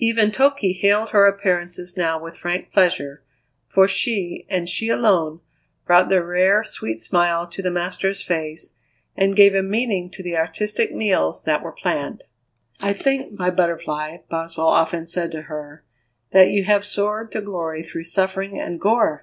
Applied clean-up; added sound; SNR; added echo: none; none; none; none.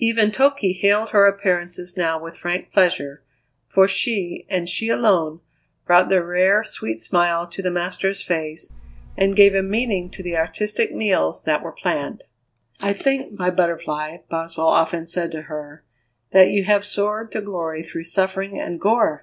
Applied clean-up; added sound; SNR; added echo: none; Buzz; 17 dB; none.